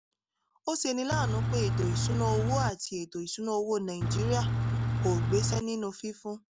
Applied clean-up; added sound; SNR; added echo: none; Engine / Truck; -4 dB; none.